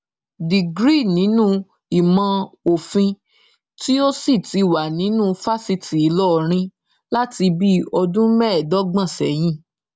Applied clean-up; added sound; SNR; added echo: none; none; none; none.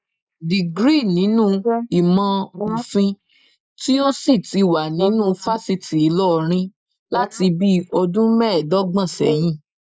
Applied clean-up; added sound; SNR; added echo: neural mask model Resemble Enhance denoiser.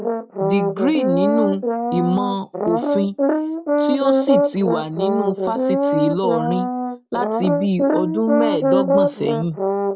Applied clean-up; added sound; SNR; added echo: none; Brass instrument; -2 dB; none.